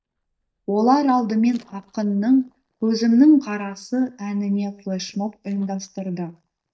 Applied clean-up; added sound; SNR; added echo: neural mask model DeepFilterNet 3.